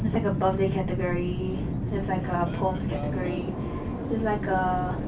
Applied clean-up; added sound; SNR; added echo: none; Subway, metro, underground; 0 dB; reverberation time 0.3 s.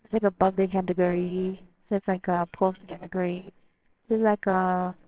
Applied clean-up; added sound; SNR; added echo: neural separator model SepFormer WHAMR!.